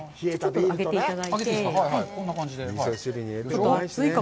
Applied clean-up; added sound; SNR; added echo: none; none; none; none.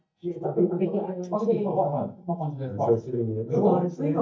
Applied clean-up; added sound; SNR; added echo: neural mask model DeepFilterNet 3.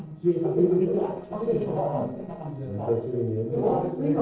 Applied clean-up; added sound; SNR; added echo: neural separator model SepFormer DNS4.